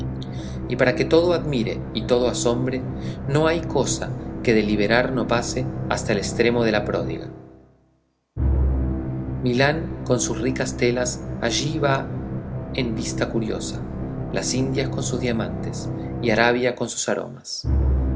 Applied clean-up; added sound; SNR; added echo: none; Musical instrument; 3 dB; none.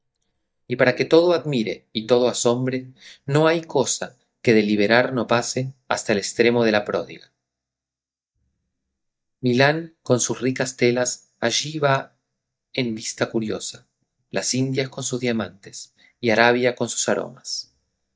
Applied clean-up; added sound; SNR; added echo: neural mask model DeepFilterNet 3.